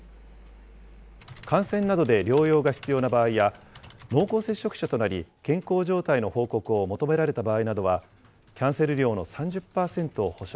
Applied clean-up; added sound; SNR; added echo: none; none; none; none.